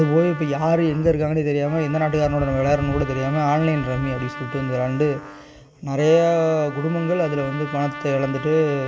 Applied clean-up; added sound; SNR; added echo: none; Trumpet; 14 dB; reverberation time 1.0 s.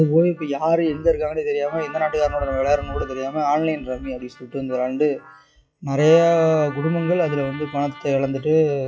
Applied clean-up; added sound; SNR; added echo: classical method WPE with log-MMSE.